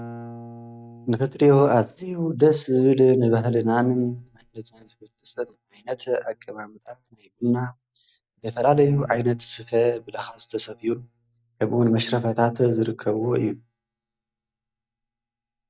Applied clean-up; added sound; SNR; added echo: neural mask model DeepFilterNet 3.